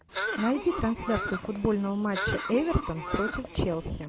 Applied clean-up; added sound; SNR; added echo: none; Cough; 5 dB; none.